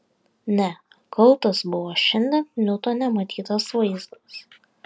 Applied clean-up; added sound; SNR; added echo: none; none; none; none.